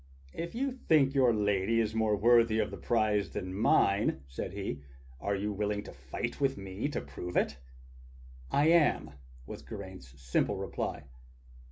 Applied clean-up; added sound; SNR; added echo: none; none; none; none.